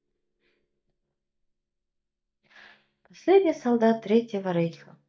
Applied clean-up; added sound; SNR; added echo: neural mask model DeepFilterNet 3.